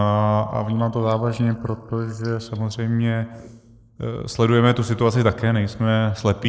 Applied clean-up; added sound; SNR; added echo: neural mask model Resemble Enhance denoiser.